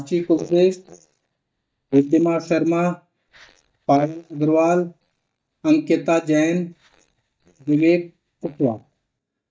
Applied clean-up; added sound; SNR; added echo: neural mask model DeepFilterNet 3.